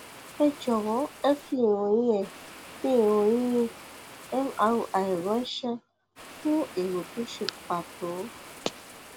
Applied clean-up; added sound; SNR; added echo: none; Water; 18 dB; none.